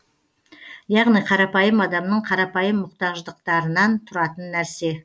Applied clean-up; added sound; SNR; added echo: none; none; none; none.